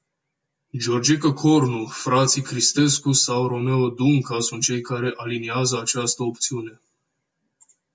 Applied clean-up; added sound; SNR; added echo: none; none; none; none.